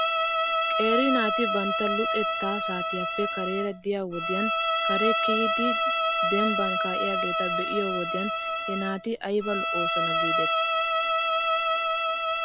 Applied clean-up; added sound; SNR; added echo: none; Bowed string instrument; -5 dB; none.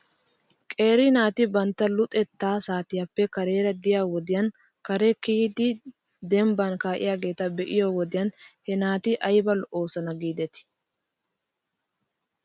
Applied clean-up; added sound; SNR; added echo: none; none; none; none.